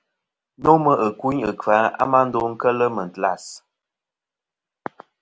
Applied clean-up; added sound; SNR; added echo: none; none; none; none.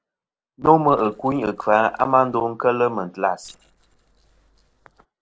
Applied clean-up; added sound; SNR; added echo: neural separator model SepFormer DNS4.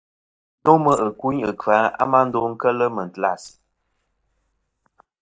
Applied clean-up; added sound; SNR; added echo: neural mask model DeepFilterNet 3.